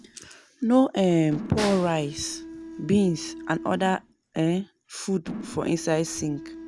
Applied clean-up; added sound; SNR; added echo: none; Snare drum + Mechanisms; 14 dB; none.